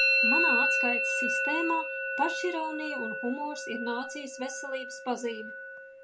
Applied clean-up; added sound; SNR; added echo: none; Musical instrument; -4 dB; none.